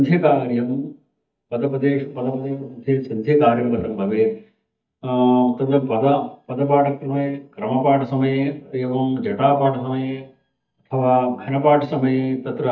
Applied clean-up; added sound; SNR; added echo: neural mask model DeepFilterNet 3.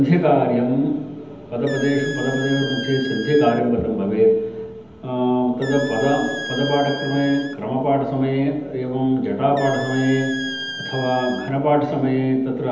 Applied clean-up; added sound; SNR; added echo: none; Squeak; 13 dB; reverberation time 0.8 s.